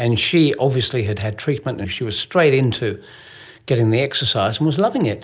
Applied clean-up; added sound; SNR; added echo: none; none; none; none.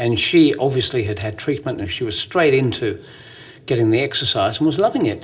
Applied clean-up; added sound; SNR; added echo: none; none; none; reverberation time 0.6 s.